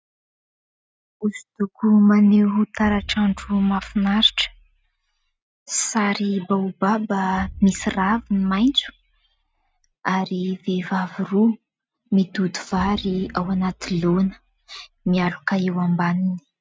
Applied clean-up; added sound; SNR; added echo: neural mask model RNNoise.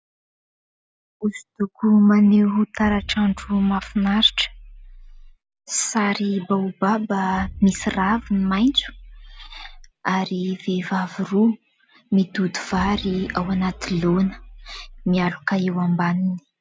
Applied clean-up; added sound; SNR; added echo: none; Explosion; 18 dB; none.